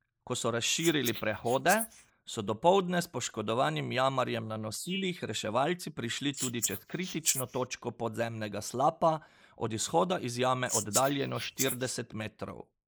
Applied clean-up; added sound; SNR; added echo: neural mask model Resemble Enhance denoiser.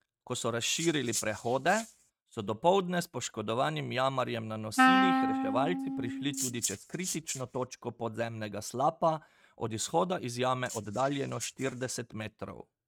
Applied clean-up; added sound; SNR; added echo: neural mask model RNNoise.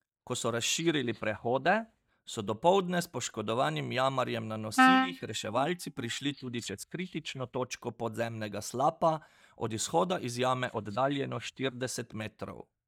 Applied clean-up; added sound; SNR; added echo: neural mask model DeepFilterNet 3.